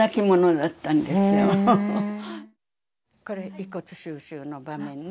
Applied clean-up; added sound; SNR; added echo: none; none; none; none.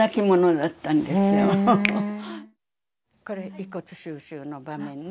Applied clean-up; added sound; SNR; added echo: none; Finger snapping; 13 dB; none.